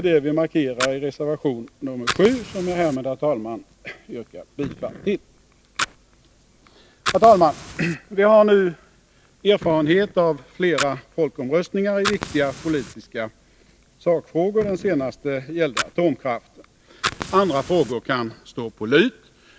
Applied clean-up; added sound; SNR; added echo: none; Fire; 13 dB; none.